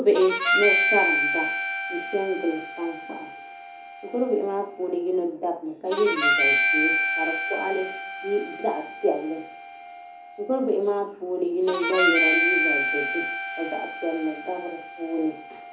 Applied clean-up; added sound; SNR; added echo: none; Harmonica; 0 dB; reverberation time 0.4 s.